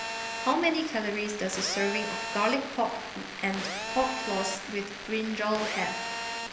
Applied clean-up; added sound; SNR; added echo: none; Telephone; 5 dB; reverberation time 1.4 s.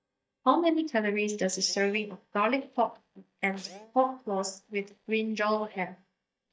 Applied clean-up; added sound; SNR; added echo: neural mask model DeepFilterNet 3.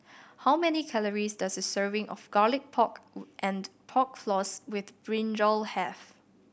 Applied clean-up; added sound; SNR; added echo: none; none; none; none.